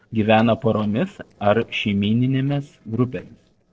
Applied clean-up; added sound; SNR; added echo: neural separator model SepFormer DNS4.